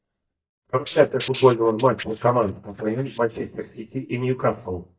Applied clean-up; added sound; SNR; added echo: neural mask model DeepFilterNet 3.